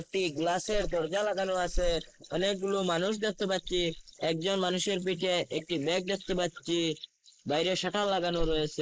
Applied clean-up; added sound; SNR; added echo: neural mask model Resemble Enhance denoiser.